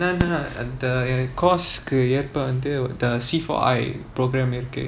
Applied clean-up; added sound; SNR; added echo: none; Fireworks; 10 dB; none.